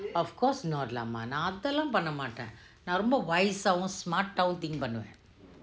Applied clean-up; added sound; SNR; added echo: none; none; none; none.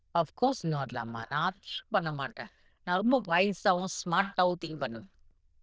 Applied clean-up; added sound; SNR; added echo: neural diffusion model UNIVERSE++.